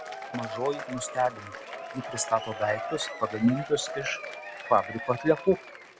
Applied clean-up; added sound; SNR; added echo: none; Applause / Crowd / Cheering; 9 dB; none.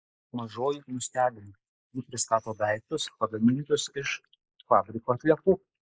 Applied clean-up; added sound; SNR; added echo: neural mask model Resemble Enhance denoiser.